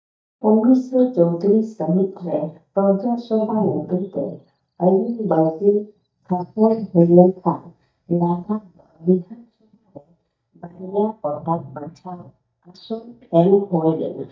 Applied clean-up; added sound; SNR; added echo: neural mask model DeepFilterNet 3.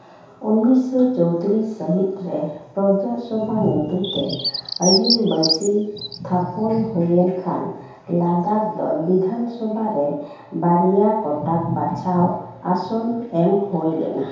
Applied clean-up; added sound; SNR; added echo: none; Bird; 6 dB; reverberation time 0.8 s.